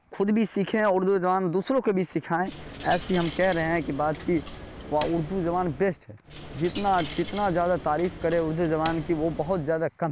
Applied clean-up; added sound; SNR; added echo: none; Coin (dropping); 12 dB; none.